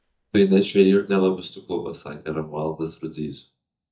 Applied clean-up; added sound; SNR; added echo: neural mask model DeepFilterNet 3.